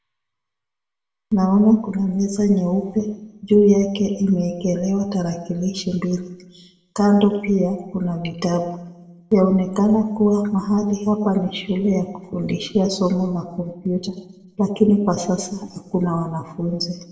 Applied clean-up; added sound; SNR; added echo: none; none; none; reverberation time 0.7 s.